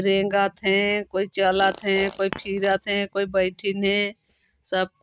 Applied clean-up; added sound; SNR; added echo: neural mask model RNNoise.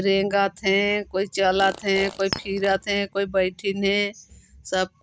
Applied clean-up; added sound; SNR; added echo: none; Chink, clink + Fart; 12 dB; none.